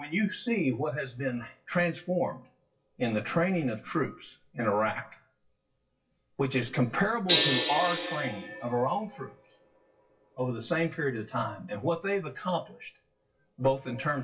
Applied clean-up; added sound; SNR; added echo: classical method WPE with log-MMSE.